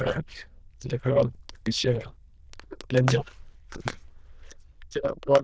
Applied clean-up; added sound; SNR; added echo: neural diffusion model UNIVERSE++.